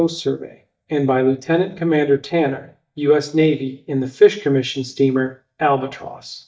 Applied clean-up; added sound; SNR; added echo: neural mask model DeepFilterNet 3.